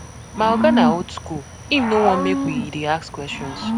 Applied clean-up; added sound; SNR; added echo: none; Cricket / Growling; 2 dB; none.